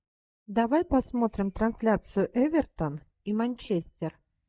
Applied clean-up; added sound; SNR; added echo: neural mask model DeepFilterNet 3.